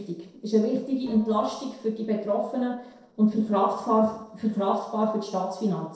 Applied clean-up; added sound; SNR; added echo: neural separator model SepFormer DNS4.